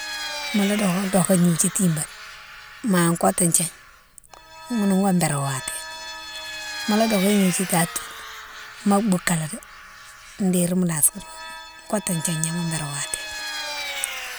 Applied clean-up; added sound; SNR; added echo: none; Vehicle; 11 dB; none.